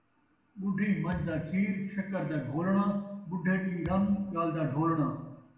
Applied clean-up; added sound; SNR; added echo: none; Thump, thud; 18 dB; reverberation time 0.9 s.